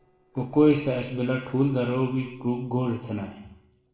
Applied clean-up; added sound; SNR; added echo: neural separator model SepFormer DNS4.